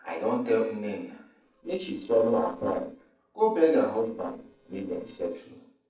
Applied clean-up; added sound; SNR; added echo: neural separator model SepFormer DNS4.